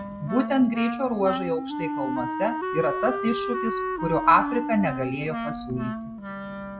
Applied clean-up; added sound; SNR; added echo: none; Wind instrument, woodwind instrument; 4 dB; none.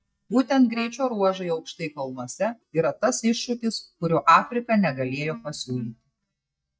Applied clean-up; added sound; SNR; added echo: neural mask model DeepFilterNet 3.